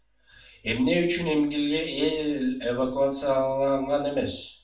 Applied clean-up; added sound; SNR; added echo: none; none; none; reverberation time 0.4 s.